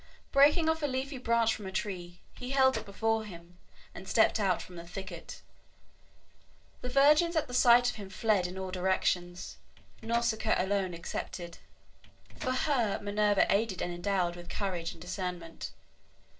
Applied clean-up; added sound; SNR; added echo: neural separator model SepFormer DNS4.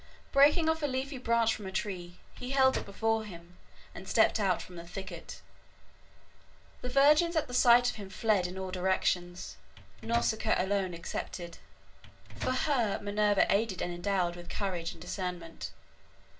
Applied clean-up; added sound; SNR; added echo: none; Microwave oven; 15 dB; reverberation time 0.2 s.